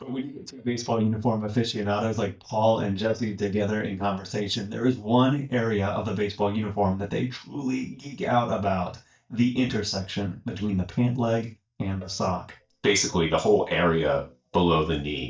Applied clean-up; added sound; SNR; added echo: neural mask model DeepFilterNet 3.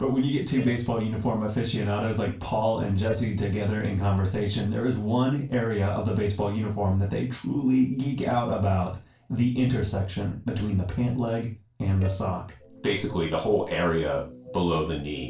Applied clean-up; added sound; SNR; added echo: neural separator model SepFormer DNS4.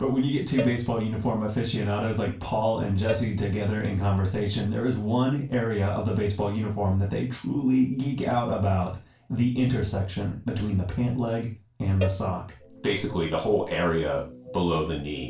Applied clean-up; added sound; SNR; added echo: none; Cowbell; 14 dB; reverberation time 0.3 s.